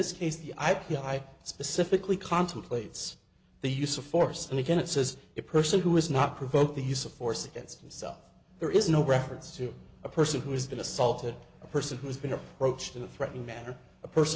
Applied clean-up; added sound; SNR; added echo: none; none; none; none.